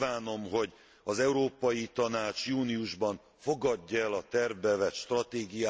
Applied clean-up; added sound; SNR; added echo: none; none; none; none.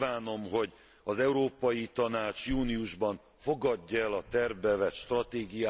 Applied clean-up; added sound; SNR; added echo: none; Wind; 19 dB; none.